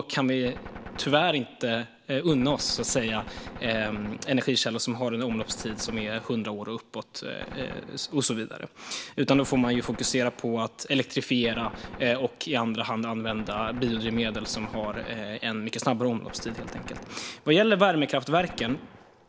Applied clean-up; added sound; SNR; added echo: none; Gunshot, gunfire; 16 dB; none.